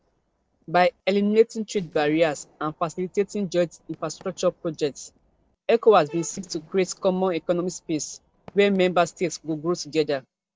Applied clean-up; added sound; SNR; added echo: neural separator model SepFormer DNS4.